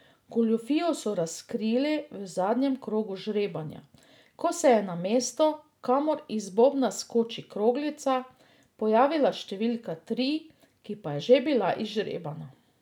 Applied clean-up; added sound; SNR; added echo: none; none; none; none.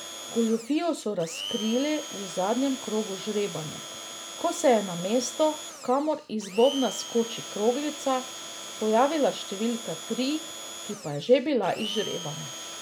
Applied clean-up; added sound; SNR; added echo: none; Domestic sounds, home sounds; 11 dB; none.